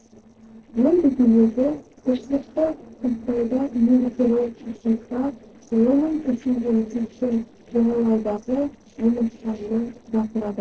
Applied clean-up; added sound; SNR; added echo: neural separator model SepFormer DNS4.